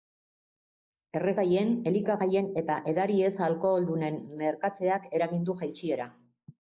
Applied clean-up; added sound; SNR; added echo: neural mask model Resemble Enhance denoiser.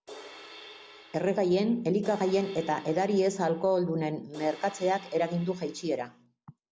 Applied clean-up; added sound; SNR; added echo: none; Crash cymbal; 20 dB; none.